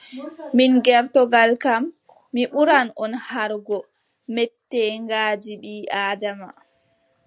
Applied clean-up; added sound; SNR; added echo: none; none; none; none.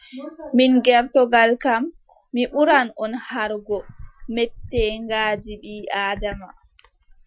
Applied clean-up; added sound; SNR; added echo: classical method Wiener filter.